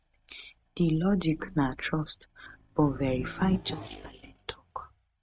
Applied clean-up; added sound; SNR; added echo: neural mask model RNNoise.